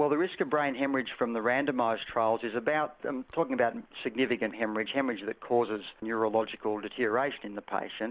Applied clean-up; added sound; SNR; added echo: none; none; none; none.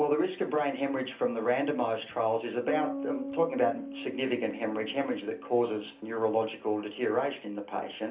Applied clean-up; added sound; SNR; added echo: none; Bass guitar; 13 dB; reverberation time 0.3 s.